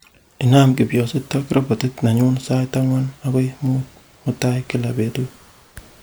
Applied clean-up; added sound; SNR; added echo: none; none; none; none.